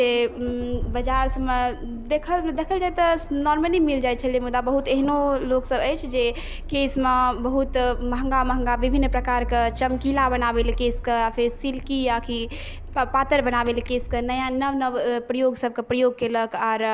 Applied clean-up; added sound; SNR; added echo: none; Accelerating, revving, vroom; 8 dB; none.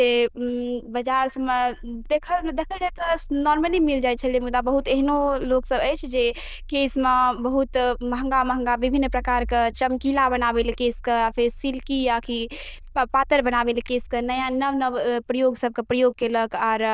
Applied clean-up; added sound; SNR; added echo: neural diffusion model UNIVERSE++.